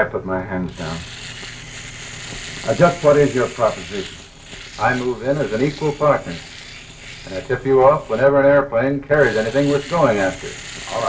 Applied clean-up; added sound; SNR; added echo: none; Domestic sounds, home sounds; 17 dB; reverberation time 0.2 s.